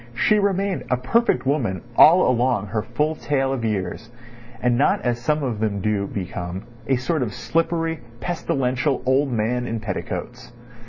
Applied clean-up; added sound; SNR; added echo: none; none; none; none.